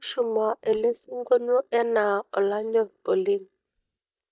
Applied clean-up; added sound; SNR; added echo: neural mask model DeepFilterNet 3.